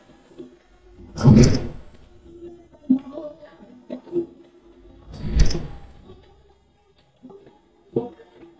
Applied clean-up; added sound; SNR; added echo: neural mask model DeepFilterNet 3.